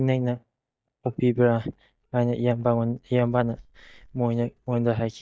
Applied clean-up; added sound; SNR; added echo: neural mask model DeepFilterNet 3.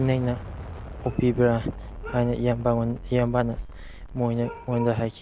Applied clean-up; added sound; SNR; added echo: none; Explosion; 13 dB; none.